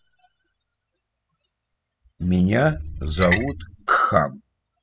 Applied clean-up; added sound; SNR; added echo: classical method spectral subtraction.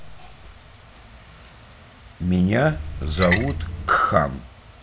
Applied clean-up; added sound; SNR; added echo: none; Splash, splatter; 4 dB; none.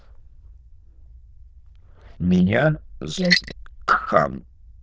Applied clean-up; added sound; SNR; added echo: neural diffusion model UNIVERSE++.